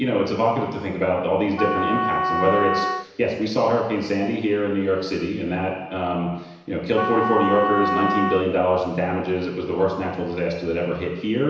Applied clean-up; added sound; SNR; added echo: none; Wind instrument, woodwind instrument; 2 dB; reverberation time 1.0 s.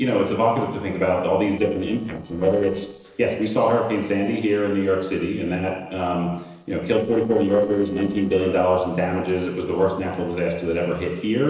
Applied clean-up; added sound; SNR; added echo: neural separator model SepFormer DNS4.